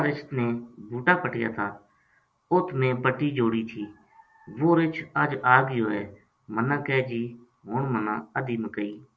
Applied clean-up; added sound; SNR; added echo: none; none; none; none.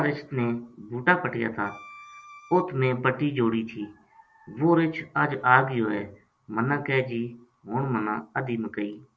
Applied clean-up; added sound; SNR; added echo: none; Bowed string instrument; 19 dB; none.